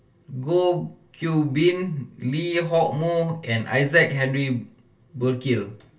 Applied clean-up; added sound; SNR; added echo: none; none; none; reverberation time 0.2 s.